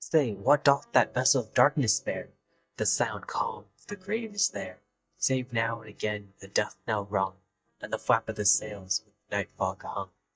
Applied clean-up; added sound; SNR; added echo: neural mask model DeepFilterNet 3.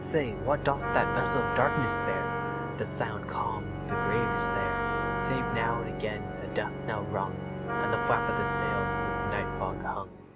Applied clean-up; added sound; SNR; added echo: none; Organ + Wind instrument, woodwind instrument; -1 dB; none.